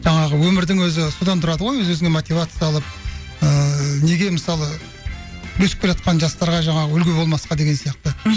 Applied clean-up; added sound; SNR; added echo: none; none; none; none.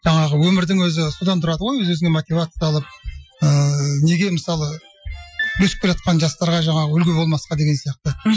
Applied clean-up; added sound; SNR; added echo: classical method Wiener filter.